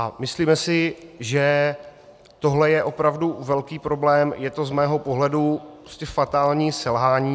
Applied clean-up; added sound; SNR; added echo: none; none; none; none.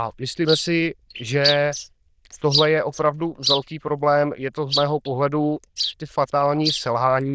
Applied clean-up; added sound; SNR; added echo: neural diffusion model UNIVERSE++.